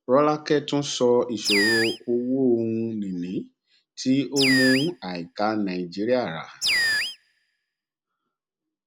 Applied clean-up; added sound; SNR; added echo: none; Animal; 2 dB; none.